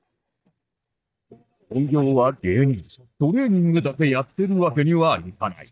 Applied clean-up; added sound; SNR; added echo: neural mask model DeepFilterNet 3.